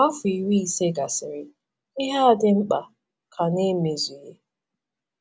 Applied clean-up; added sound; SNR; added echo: none; none; none; none.